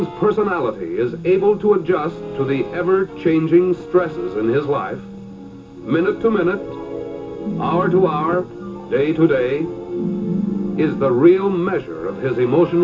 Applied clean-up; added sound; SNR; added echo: none; none; none; reverberation time 0.2 s.